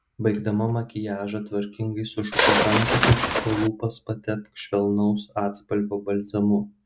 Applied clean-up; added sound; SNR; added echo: none; Bird; -5 dB; none.